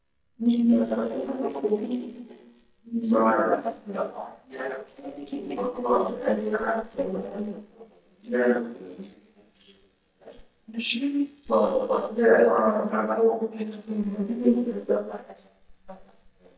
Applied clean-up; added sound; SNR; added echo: neural mask model DeepFilterNet 3.